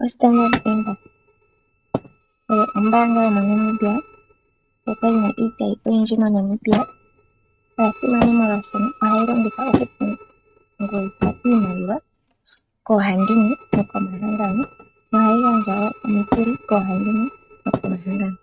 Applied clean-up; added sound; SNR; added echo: neural mask model RNNoise.